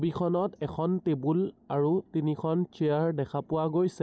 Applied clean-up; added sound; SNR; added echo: none; none; none; none.